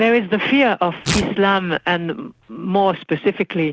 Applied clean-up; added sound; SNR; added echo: none; Tearing; 11 dB; none.